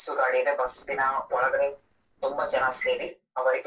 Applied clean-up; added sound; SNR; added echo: neural separator model SepFormer DNS4.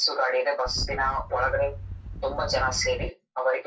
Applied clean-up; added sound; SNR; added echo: none; Wind; 8 dB; reverberation time 0.2 s.